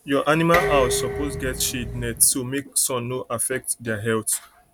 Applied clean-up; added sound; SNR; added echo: none; Dishes, pots, and pans; 5 dB; none.